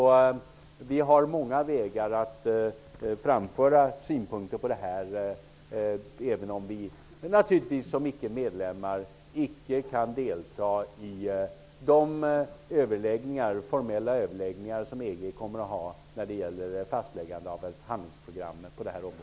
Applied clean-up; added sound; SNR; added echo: none; none; none; none.